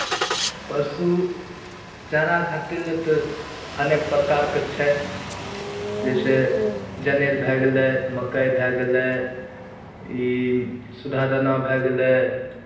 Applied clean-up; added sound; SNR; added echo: none; Engine starting; 9 dB; reverberation time 0.9 s.